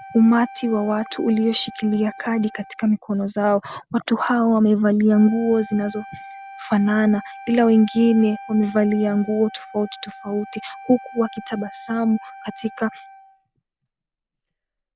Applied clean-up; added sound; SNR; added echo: none; Wind instrument, woodwind instrument; 19 dB; none.